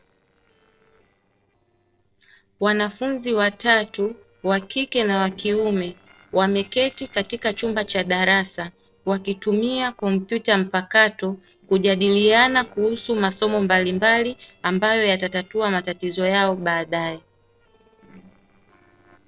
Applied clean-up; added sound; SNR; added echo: neural separator model SepFormer DNS4.